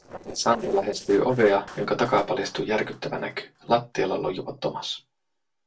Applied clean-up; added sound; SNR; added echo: neural separator model SepFormer DNS4.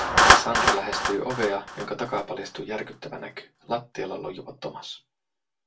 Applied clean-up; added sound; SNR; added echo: none; Clapping; -5 dB; reverberation time 0.2 s.